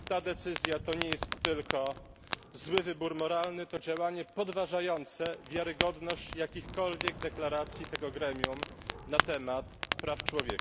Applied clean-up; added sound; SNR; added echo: none; Fire; 1 dB; none.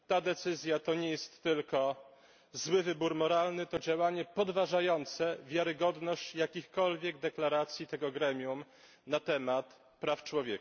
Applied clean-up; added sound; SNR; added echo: none; none; none; none.